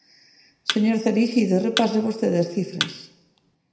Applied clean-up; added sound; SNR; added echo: none; Thump, thud; 10 dB; reverberation time 0.8 s.